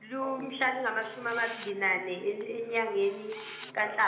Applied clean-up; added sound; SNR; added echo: none; Camera; 18 dB; reverberation time 1.0 s.